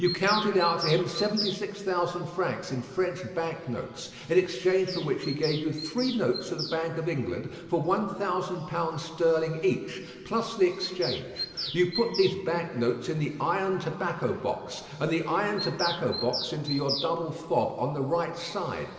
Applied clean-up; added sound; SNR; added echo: none; Bird vocalization, bird call, bird song; 12 dB; reverberation time 2.1 s.